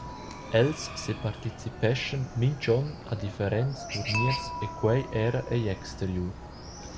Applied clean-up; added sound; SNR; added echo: none; Dishes, pots, and pans / Chink, clink + Chicken, rooster; 9 dB; none.